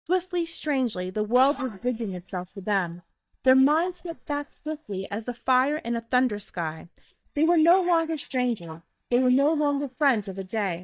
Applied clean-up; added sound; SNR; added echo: neural mask model DeepFilterNet 3.